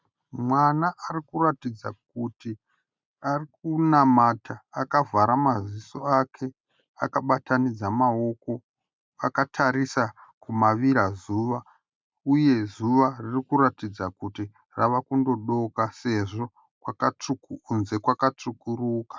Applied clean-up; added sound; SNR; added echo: none; none; none; none.